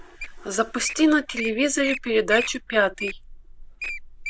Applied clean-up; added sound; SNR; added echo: none; Wild animals; 10 dB; none.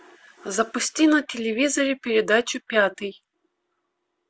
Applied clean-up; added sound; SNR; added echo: none; none; none; none.